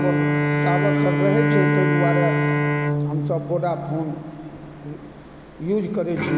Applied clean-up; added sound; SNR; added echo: none; Bowed string instrument; -3 dB; none.